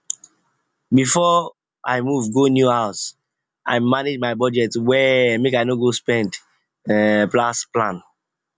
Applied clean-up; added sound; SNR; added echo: none; none; none; none.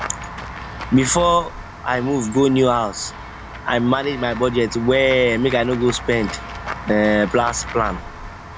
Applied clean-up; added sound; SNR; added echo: none; Walk, footsteps / Run / Bell; 12 dB; none.